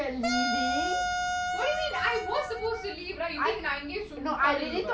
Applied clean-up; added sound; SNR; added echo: none; Wind instrument, woodwind instrument; 1 dB; none.